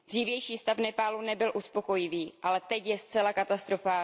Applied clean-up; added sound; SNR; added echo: none; none; none; none.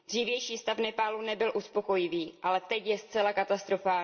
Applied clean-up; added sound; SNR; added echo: none; none; none; reverberation time 0.2 s.